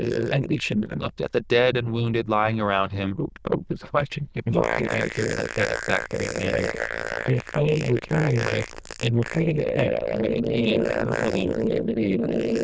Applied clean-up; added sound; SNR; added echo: neural diffusion model UNIVERSE++.